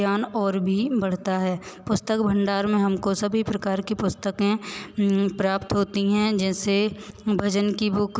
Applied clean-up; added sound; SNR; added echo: none; none; none; none.